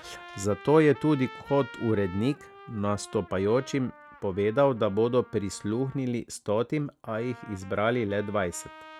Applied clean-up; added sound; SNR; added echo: none; Trumpet; 20 dB; none.